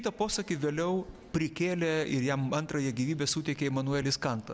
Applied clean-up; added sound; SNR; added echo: none; none; none; none.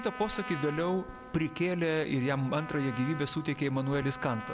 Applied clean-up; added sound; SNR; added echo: none; Trumpet; 13 dB; none.